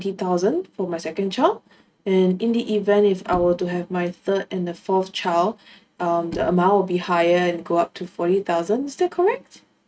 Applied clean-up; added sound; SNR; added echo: neural mask model RNNoise.